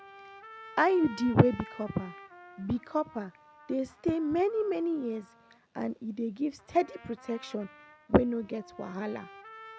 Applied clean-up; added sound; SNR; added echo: none; Trumpet; 20 dB; none.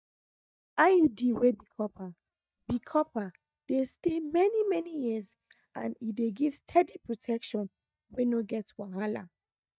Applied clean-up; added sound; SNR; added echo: neural mask model DeepFilterNet 3.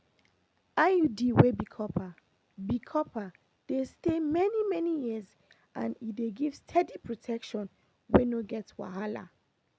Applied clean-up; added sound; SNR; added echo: none; none; none; none.